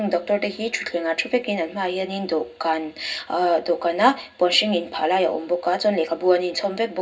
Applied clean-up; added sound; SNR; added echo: none; none; none; reverberation time 0.4 s.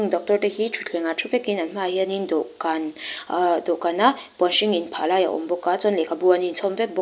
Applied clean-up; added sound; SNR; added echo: none; none; none; none.